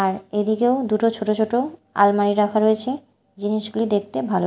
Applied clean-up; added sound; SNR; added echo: none; none; none; none.